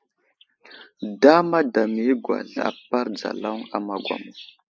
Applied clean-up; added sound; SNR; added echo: neural mask model Resemble Enhance denoiser.